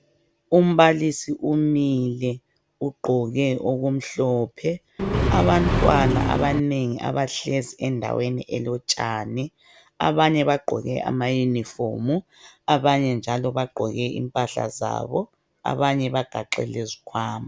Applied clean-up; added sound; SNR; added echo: none; Accelerating, revving, vroom; -2 dB; none.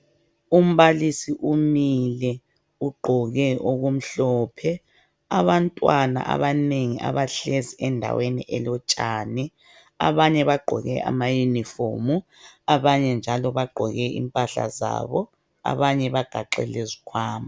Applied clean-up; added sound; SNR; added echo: none; none; none; none.